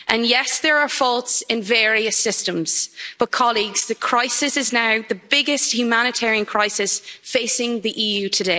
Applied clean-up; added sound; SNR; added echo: none; none; none; none.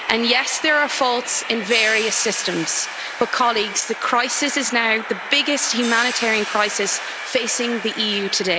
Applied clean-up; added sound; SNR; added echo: none; Train + Hi-hat; 9 dB; none.